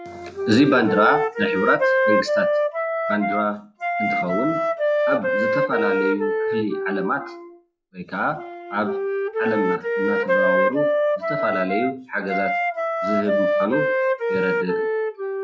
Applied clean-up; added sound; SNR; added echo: classical method log-MMSE.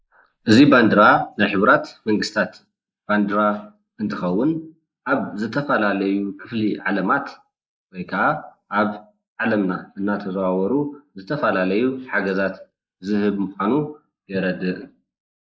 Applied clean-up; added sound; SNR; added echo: neural mask model Resemble Enhance denoiser.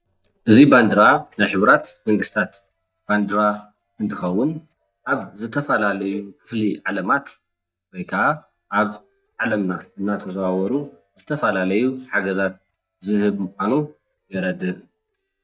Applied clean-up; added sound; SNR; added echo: neural mask model DeepFilterNet 3.